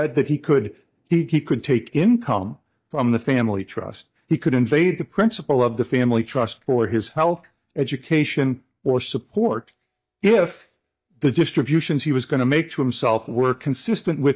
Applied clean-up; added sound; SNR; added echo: neural mask model DeepFilterNet 3.